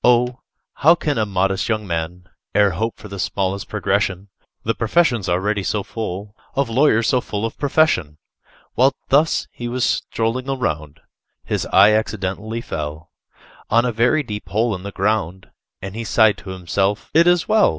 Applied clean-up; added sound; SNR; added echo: none; none; none; none.